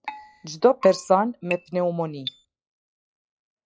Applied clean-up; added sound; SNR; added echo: classical method log-MMSE.